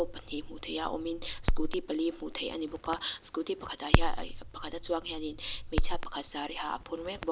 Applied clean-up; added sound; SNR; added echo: none; Crackle; -3 dB; none.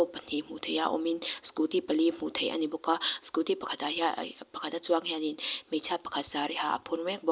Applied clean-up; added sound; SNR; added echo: none; none; none; none.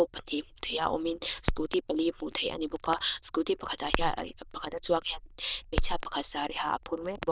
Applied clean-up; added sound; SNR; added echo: neural diffusion model UNIVERSE++.